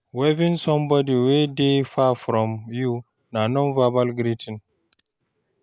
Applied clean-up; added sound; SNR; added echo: none; none; none; none.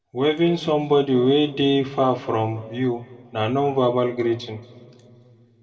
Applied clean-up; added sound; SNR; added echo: none; none; none; reverberation time 1.5 s.